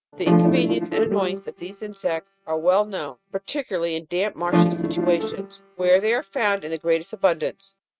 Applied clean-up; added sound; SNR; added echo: neural mask model RNNoise.